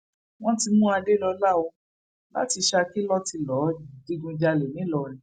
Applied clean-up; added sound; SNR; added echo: none; none; none; none.